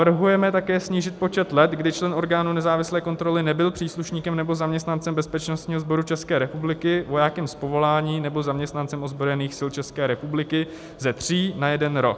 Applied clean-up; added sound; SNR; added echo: none; none; none; none.